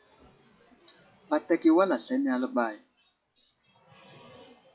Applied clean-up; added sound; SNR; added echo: classical method WPE with log-MMSE.